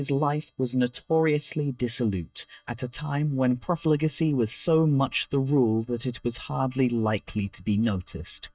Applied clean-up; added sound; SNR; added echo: neural mask model DeepFilterNet 3.